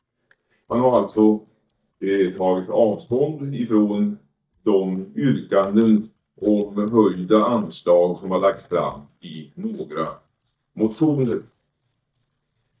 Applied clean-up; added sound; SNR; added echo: neural mask model DeepFilterNet 3.